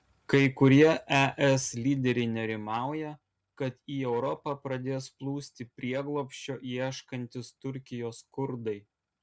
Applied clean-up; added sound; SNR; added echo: none; none; none; none.